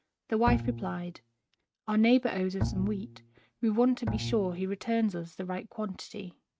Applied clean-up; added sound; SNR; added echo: neural mask model RNNoise.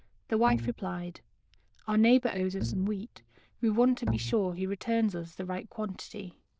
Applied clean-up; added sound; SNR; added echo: neural diffusion model UNIVERSE++.